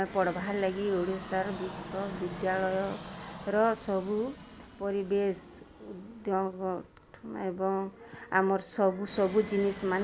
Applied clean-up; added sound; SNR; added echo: none; Fixed-wing aircraft, airplane; 14 dB; none.